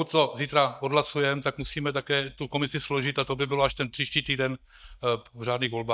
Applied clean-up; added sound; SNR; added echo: neural mask model DeepFilterNet 3.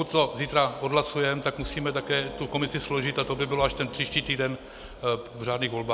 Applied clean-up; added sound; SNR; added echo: none; Wind instrument, woodwind instrument; 18 dB; none.